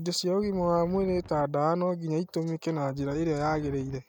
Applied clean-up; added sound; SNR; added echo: neural mask model RNNoise.